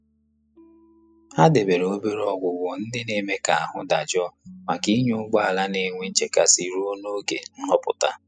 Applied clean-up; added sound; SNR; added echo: classical method spectral subtraction.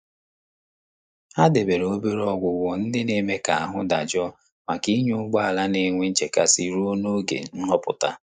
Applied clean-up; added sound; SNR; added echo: neural mask model Resemble Enhance denoiser.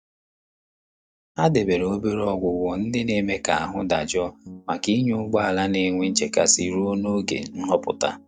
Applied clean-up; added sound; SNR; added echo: neural mask model DeepFilterNet 3.